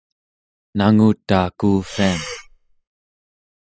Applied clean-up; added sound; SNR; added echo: classical method spectral subtraction.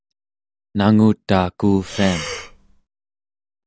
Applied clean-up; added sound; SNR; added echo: none; Breathing; 11 dB; none.